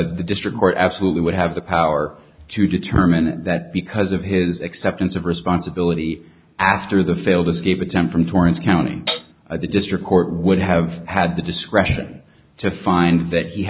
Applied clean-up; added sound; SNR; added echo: none; Hi-hat; 6 dB; none.